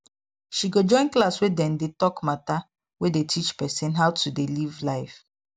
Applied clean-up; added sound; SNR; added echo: none; none; none; none.